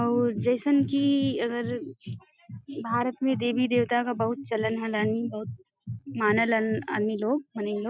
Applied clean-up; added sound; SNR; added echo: none; none; none; none.